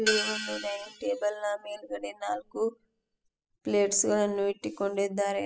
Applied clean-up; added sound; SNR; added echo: classical method spectral subtraction.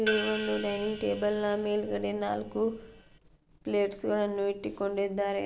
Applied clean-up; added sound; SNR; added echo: none; Hi-hat; 9 dB; none.